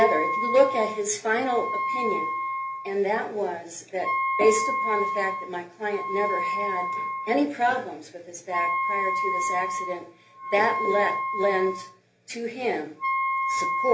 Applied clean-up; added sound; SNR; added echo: none; Wind instrument, woodwind instrument; 2 dB; reverberation time 0.3 s.